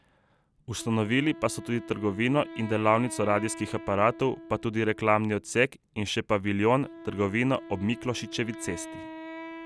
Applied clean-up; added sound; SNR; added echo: none; Wind instrument, woodwind instrument; 15 dB; none.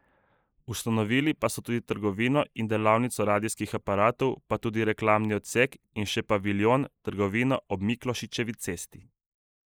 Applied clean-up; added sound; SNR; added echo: neural mask model Resemble Enhance denoiser.